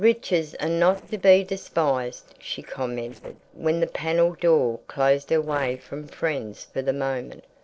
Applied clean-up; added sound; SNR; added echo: neural separator model SepFormer DNS4.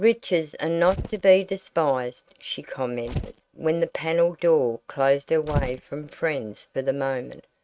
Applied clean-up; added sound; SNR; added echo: neural mask model RNNoise.